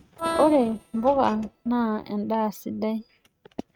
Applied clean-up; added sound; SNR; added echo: neural mask model RNNoise.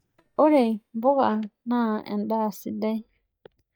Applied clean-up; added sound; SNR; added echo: neural mask model DeepFilterNet 3.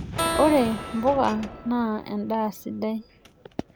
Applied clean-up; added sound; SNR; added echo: none; Keyboard (musical) + Gunshot, gunfire; 8 dB; none.